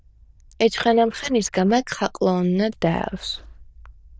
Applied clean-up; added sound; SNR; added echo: neural diffusion model UNIVERSE++.